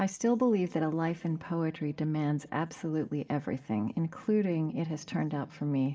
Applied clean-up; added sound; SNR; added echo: none; none; none; reverberation time 2.4 s.